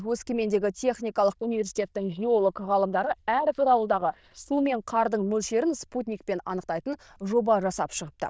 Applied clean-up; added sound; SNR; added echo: neural diffusion model UNIVERSE++.